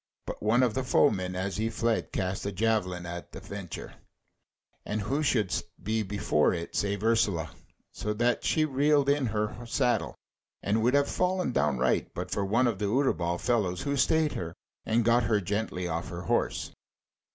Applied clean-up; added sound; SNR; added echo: none; none; none; none.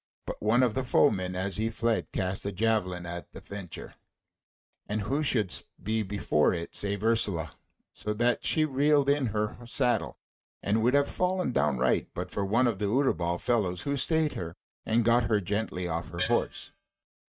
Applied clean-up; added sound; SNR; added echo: neural mask model RNNoise.